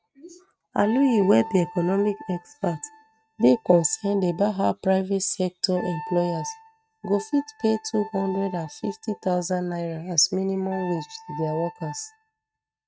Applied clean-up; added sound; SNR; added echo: neural mask model RNNoise.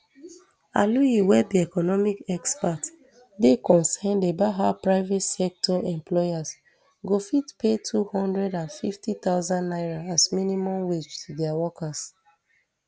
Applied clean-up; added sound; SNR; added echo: none; none; none; none.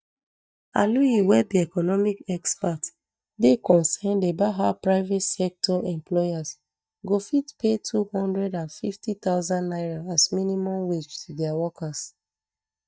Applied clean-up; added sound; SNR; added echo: neural mask model DeepFilterNet 3.